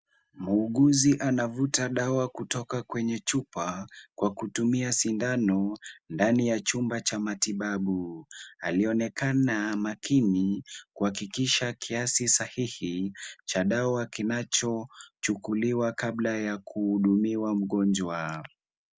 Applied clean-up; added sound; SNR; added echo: none; none; none; none.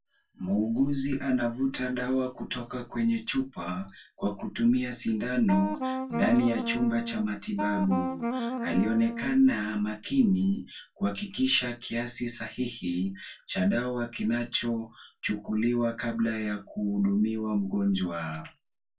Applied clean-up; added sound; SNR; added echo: none; Wind instrument, woodwind instrument; 4 dB; reverberation time 0.2 s.